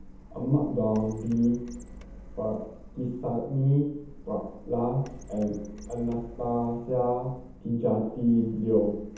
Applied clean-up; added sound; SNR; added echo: none; Printer; 17 dB; reverberation time 0.8 s.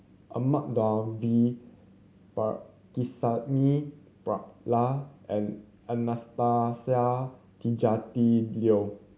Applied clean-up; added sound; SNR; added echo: none; none; none; none.